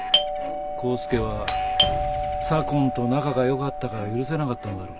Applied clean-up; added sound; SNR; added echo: none; Doorbell; 1 dB; none.